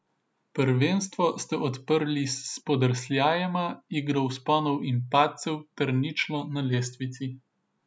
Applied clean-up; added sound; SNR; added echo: none; none; none; none.